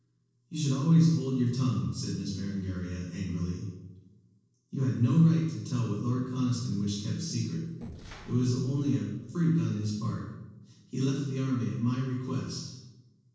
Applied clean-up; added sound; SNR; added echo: neural separator model SepFormer DNS4.